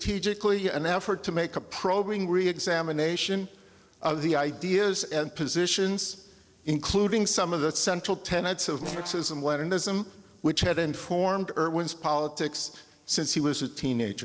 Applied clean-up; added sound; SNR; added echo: neural separator model SepFormer DNS4.